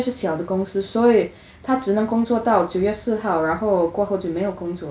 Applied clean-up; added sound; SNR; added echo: none; none; none; none.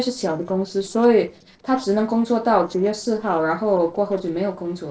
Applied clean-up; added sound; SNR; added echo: neural separator model SepFormer DNS4.